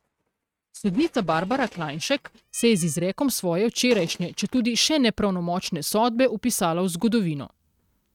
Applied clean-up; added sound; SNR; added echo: neural mask model RNNoise.